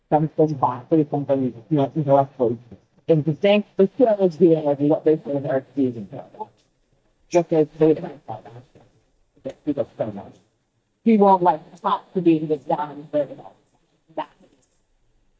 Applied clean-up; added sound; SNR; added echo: neural mask model DeepFilterNet 3.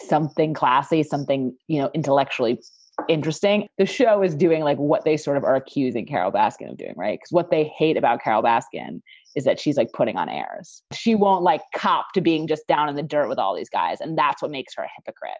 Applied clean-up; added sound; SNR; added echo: none; none; none; none.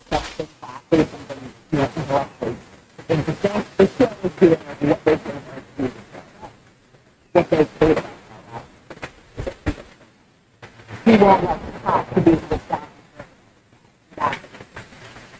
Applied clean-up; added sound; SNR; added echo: neural mask model RNNoise.